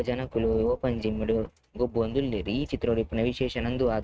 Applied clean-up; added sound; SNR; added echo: neural mask model RNNoise.